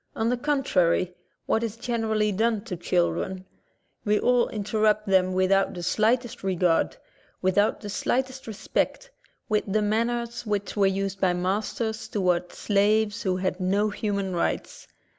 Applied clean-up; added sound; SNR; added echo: none; none; none; none.